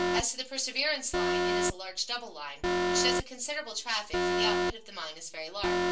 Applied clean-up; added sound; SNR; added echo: none; Alarm; -3 dB; reverberation time 0.3 s.